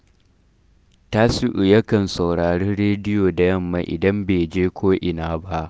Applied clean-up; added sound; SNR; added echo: none; none; none; none.